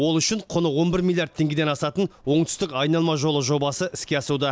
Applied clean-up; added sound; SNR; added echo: none; none; none; none.